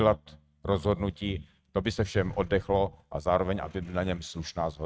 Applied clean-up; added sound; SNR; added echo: neural mask model RNNoise.